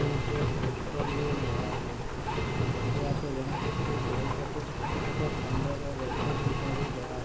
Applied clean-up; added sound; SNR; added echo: none; Engine; -4 dB; none.